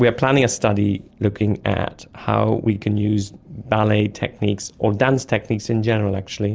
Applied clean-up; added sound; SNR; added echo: none; none; none; none.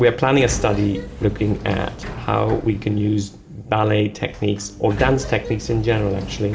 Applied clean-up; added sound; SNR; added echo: none; Sliding door; 11 dB; reverberation time 0.8 s.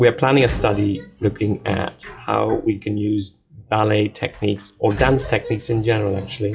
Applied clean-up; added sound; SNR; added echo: classical method WPE with log-MMSE.